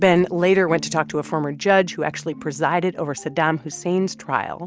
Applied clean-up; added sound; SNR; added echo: none; none; none; none.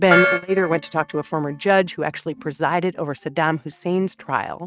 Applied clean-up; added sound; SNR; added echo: neural mask model RNNoise.